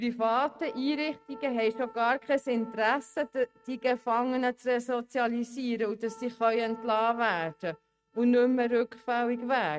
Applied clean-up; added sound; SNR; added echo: neural mask model RNNoise.